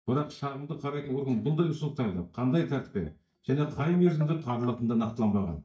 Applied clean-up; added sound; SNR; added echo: neural mask model DeepFilterNet 3.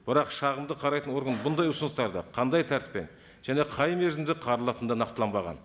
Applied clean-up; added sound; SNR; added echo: none; none; none; none.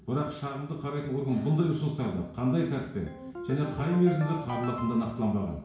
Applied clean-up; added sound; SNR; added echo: none; Ringtone; 11 dB; reverberation time 0.6 s.